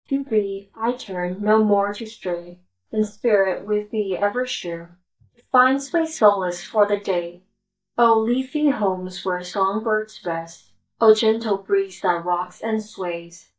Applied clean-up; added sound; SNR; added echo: neural mask model DeepFilterNet 3.